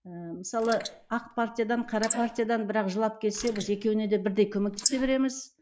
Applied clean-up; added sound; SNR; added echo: neural mask model Resemble Enhance denoiser.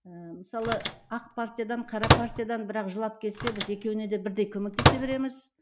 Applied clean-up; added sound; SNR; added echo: none; Microwave oven; -4 dB; none.